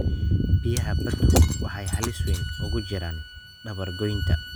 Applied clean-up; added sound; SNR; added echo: none; Shatter + Bowed string instrument; 14 dB; none.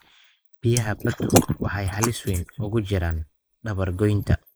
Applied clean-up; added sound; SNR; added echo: neural mask model Resemble Enhance denoiser.